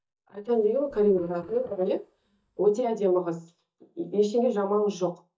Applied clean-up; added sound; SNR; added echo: neural mask model DeepFilterNet 3.